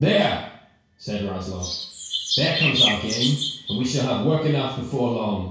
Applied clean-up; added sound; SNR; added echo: none; Chirp, tweet; 1 dB; reverberation time 0.6 s.